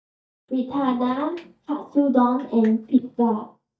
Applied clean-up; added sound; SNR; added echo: neural mask model DeepFilterNet 3.